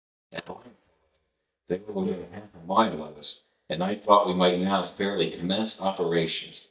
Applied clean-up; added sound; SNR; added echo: neural mask model DeepFilterNet 3.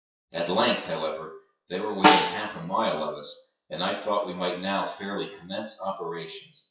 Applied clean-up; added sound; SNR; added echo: classical method WPE with log-MMSE.